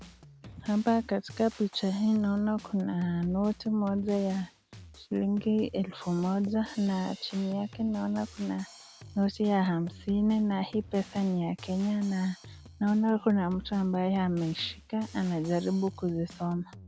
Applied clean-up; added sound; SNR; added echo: none; Drum kit; 20 dB; none.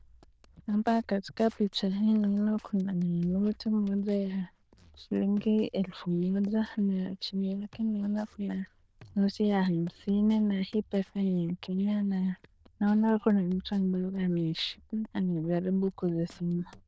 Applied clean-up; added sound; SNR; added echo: neural diffusion model UNIVERSE++.